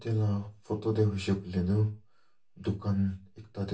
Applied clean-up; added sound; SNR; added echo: none; none; none; reverberation time 0.2 s.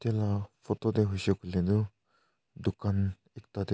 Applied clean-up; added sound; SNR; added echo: none; none; none; none.